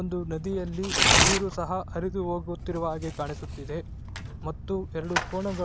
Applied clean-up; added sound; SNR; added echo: none; Tearing; -2 dB; none.